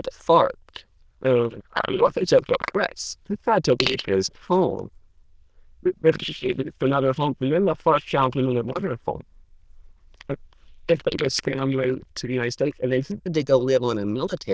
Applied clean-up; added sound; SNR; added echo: neural diffusion model UNIVERSE++.